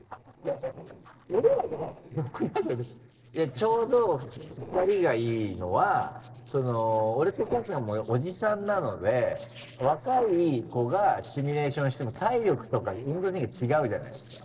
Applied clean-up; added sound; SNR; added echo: neural separator model SepFormer DNS4.